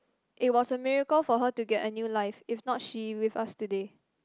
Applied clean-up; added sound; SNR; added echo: none; none; none; none.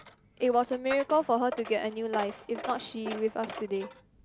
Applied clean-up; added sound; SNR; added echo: none; Coin (dropping); 13 dB; none.